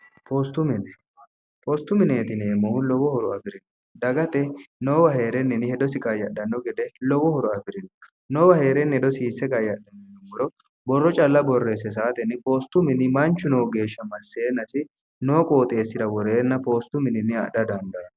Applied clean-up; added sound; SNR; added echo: none; none; none; none.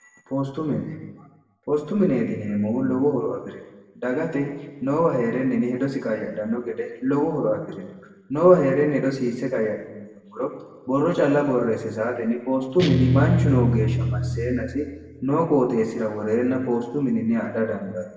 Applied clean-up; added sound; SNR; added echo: none; Guitar; 0 dB; reverberation time 1.1 s.